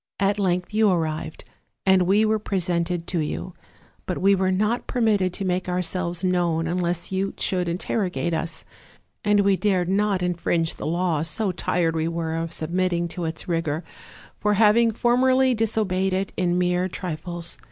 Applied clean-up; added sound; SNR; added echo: none; none; none; none.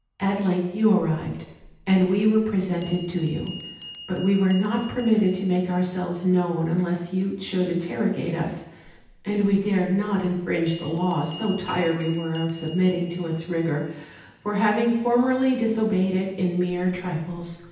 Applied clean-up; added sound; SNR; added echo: none; Bell; 15 dB; reverberation time 0.9 s.